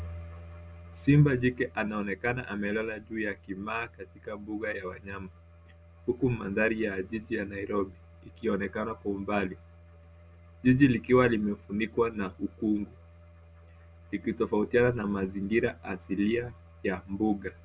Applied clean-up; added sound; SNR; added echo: none; none; none; none.